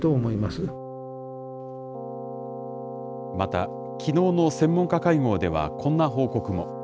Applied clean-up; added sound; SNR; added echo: none; Keyboard (musical); 9 dB; none.